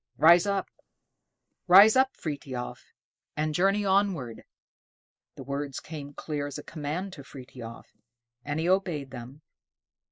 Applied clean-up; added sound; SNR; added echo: neural mask model Resemble Enhance denoiser.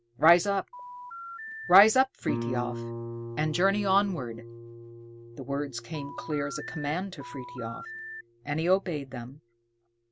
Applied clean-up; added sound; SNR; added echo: none; Telephone + Guitar; 11 dB; none.